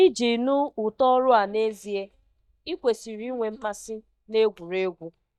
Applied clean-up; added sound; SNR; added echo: neural mask model DeepFilterNet 3.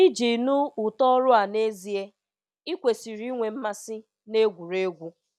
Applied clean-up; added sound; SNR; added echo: none; none; none; none.